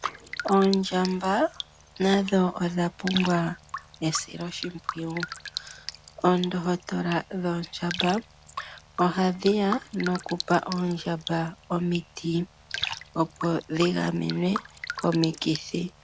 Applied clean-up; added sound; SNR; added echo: none; Raindrop; 12 dB; none.